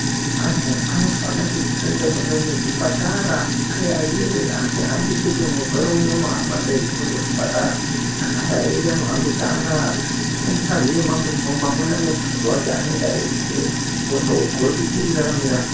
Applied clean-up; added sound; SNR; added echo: none; Sink (filling or washing); -2 dB; reverberation time 0.3 s.